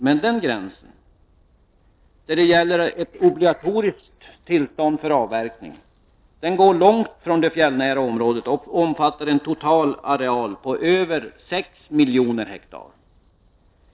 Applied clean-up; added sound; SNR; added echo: neural separator model SepFormer DNS4.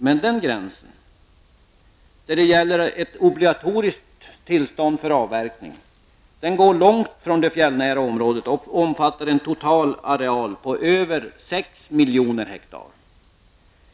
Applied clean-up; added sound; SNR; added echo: none; none; none; none.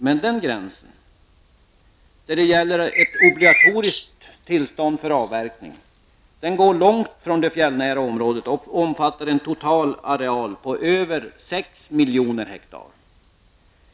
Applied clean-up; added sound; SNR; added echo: none; Bird; -2 dB; none.